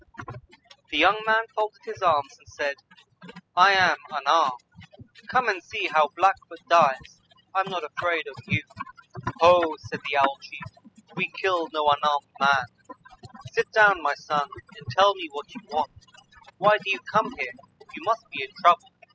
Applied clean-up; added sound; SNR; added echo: classical method spectral subtraction.